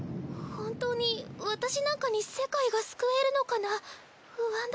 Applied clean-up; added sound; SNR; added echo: none; none; none; none.